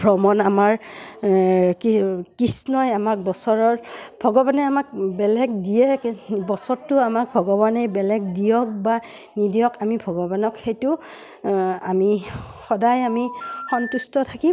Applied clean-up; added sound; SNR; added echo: none; Telephone; 12 dB; none.